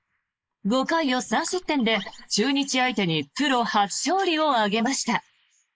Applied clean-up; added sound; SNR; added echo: neural mask model Resemble Enhance denoiser.